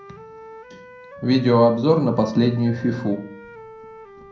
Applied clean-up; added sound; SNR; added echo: none; Wind instrument, woodwind instrument; 20 dB; reverberation time 0.5 s.